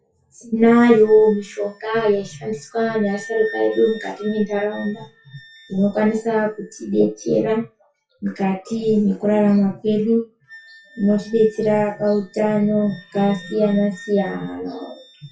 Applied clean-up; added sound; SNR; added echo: classical method WPE with log-MMSE.